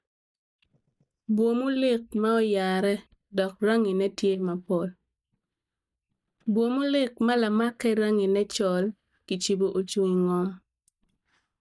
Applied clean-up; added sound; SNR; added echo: neural mask model DeepFilterNet 3.